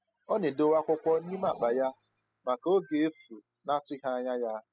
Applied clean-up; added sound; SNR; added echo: classical method spectral subtraction.